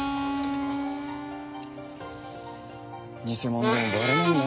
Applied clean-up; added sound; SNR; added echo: none; Harmonica; 0 dB; none.